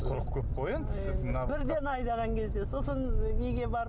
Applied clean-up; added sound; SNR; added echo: none; none; none; none.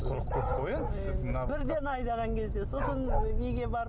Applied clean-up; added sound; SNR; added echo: none; Bark; 10 dB; none.